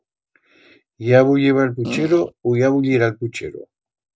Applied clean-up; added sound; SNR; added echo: none; Fart; 9 dB; none.